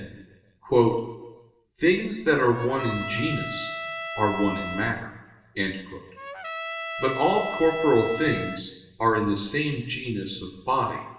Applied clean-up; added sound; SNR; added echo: none; Trumpet; 8 dB; reverberation time 0.9 s.